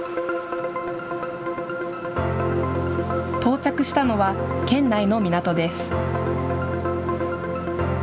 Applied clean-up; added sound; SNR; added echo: none; none; none; none.